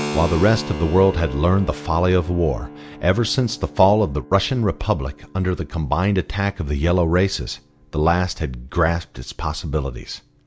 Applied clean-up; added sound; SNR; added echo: none; Keyboard (musical); 15 dB; none.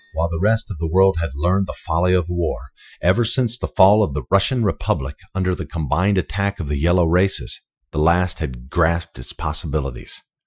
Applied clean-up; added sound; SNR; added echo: classical method Wiener filter.